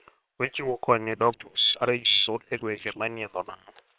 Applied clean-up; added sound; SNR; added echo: neural separator model SepFormer WHAM!.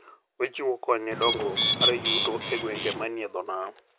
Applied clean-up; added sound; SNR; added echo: none; Bird; -3 dB; none.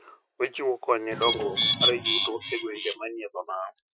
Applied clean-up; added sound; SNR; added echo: classical method Wiener filter.